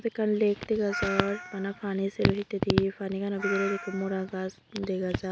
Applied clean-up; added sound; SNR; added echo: none; Meow; 10 dB; none.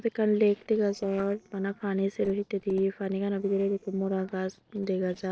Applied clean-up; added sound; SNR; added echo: neural separator model SepFormer DNS4.